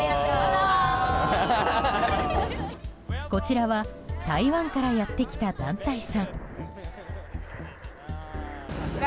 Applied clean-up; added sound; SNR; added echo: none; Breathing; 19 dB; none.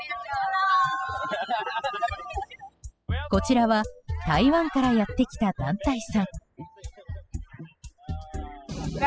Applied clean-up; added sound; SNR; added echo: classical method spectral subtraction.